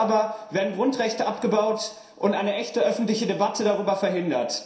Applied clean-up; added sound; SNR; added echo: none; none; none; reverberation time 0.7 s.